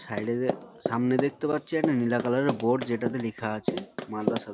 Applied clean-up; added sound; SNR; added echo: none; Run; 6 dB; none.